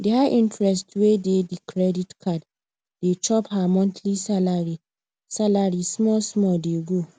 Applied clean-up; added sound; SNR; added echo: none; none; none; none.